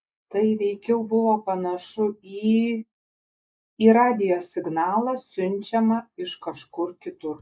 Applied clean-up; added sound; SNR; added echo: neural mask model Resemble Enhance denoiser.